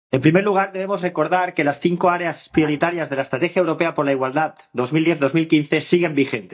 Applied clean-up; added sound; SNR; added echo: neural mask model DeepFilterNet 3.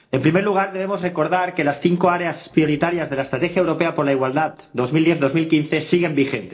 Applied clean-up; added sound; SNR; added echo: neural separator model SepFormer DNS4.